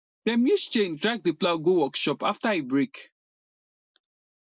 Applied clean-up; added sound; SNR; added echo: none; none; none; none.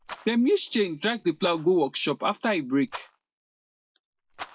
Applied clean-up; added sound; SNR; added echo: classical method log-MMSE.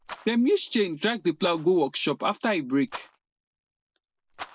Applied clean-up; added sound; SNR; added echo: neural separator model SepFormer DNS4.